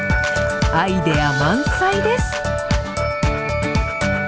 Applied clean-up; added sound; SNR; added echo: none; Dog + Animal; 13 dB; none.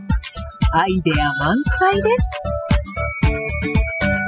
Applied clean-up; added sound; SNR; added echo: classical method spectral subtraction.